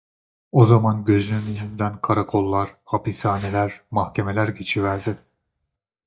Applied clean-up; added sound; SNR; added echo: neural mask model DeepFilterNet 3.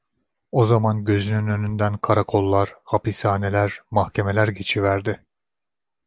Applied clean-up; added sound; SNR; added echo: none; none; none; none.